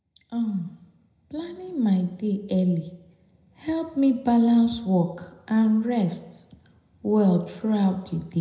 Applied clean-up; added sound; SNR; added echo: none; none; none; reverberation time 0.7 s.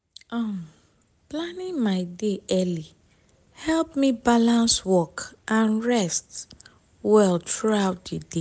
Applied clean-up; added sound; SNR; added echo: none; none; none; none.